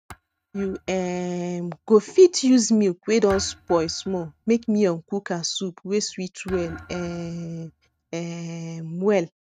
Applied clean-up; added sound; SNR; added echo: neural mask model RNNoise.